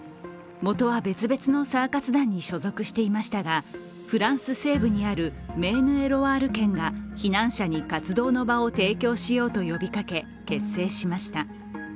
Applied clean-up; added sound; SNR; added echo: none; none; none; none.